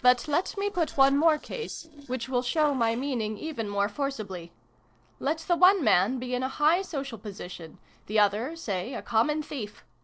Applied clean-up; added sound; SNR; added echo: neural separator model SepFormer DNS4.